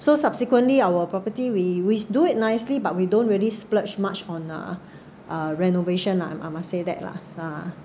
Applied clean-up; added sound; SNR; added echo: none; none; none; none.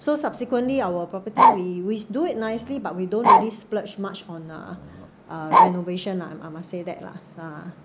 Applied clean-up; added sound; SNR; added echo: none; Bark; -5 dB; none.